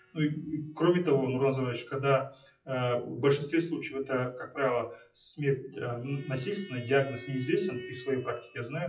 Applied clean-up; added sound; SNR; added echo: classical method WPE with log-MMSE.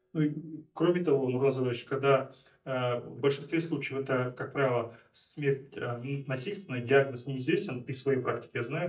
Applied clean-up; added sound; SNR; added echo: neural mask model DeepFilterNet 3.